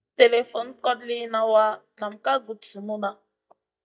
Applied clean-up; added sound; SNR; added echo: neural mask model DeepFilterNet 3.